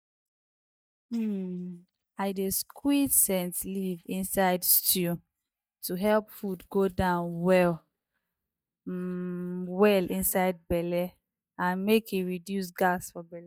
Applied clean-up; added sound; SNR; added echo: neural mask model DeepFilterNet 3.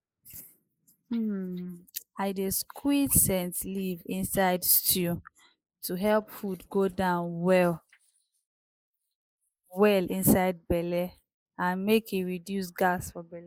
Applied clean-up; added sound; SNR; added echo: neural mask model Resemble Enhance denoiser.